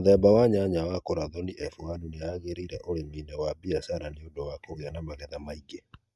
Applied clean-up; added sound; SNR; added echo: neural mask model DeepFilterNet 3.